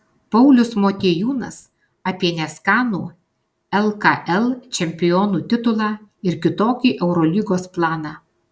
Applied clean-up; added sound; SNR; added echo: none; none; none; none.